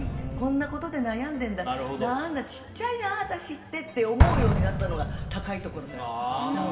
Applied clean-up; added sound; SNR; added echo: none; Explosion; 0 dB; reverberation time 2.1 s.